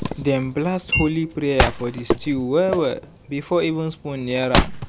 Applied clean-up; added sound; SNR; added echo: none; Wood + Chink, clink; 3 dB; none.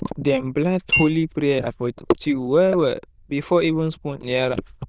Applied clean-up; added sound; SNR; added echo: neural diffusion model UNIVERSE++.